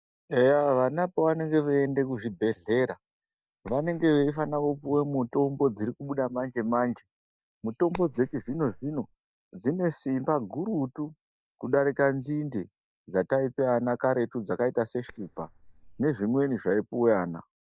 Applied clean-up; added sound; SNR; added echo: neural mask model DeepFilterNet 3.